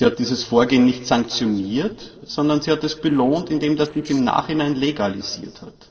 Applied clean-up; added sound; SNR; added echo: neural separator model SepFormer DNS4.